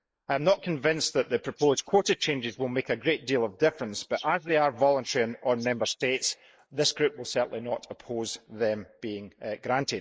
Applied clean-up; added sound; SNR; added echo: neural mask model Resemble Enhance denoiser.